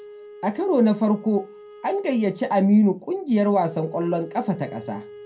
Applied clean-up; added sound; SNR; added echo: none; Wind instrument, woodwind instrument; 20 dB; reverberation time 0.2 s.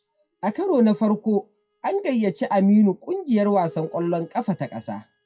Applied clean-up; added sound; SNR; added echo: classical method WPE with log-MMSE.